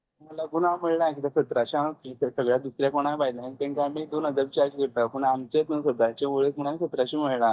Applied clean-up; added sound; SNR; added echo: neural mask model DeepFilterNet 3.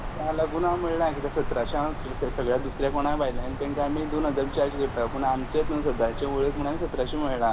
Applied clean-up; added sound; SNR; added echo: none; Wind; 5 dB; reverberation time 0.7 s.